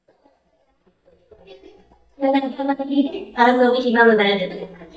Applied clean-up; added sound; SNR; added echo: neural mask model DeepFilterNet 3.